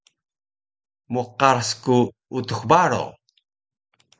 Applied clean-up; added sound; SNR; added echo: none; none; none; none.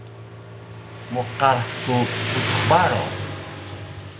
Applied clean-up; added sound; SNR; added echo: none; Motorcycle; 4 dB; reverberation time 1.0 s.